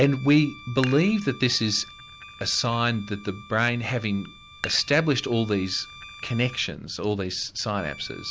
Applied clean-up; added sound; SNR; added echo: none; Bowed string instrument + Dishes, pots, and pans; 17 dB; none.